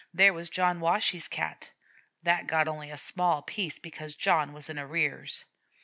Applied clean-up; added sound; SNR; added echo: none; none; none; none.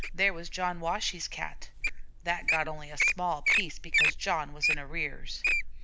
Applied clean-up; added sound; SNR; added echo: none; Wild animals; -3 dB; none.